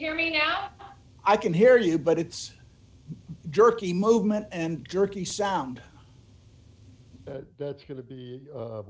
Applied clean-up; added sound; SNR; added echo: none; none; none; none.